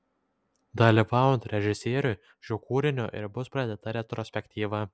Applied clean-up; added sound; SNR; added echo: none; none; none; none.